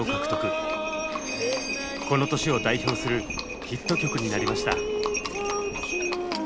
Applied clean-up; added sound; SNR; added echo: none; Livestock, farm animals, working animals; 5 dB; none.